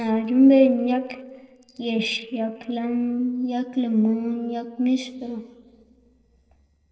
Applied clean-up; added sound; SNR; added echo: neural separator model SepFormer DNS4.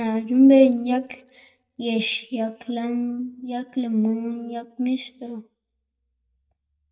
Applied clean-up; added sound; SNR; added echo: neural mask model DeepFilterNet 3.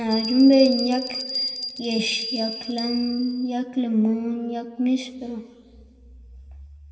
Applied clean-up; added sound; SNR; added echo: none; Bell; 8 dB; reverberation time 1.5 s.